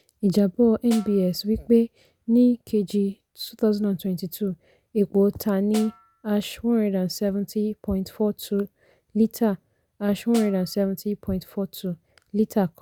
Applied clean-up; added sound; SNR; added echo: none; Snare drum; 19 dB; none.